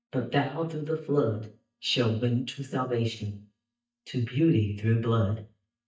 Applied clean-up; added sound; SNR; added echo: neural mask model DeepFilterNet 3.